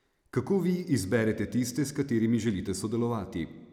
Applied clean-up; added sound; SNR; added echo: none; none; none; none.